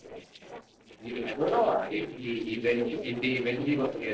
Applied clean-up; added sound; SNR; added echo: neural separator model SepFormer DNS4.